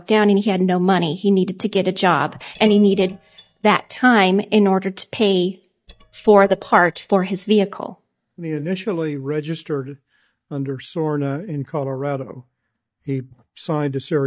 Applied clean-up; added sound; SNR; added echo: neural mask model DeepFilterNet 3.